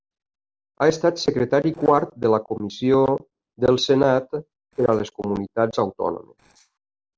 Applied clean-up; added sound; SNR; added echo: neural separator model SepFormer DNS4.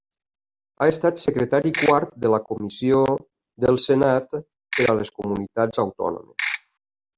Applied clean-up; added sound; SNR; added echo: none; Ratchet, pawl / Percussion; 0 dB; none.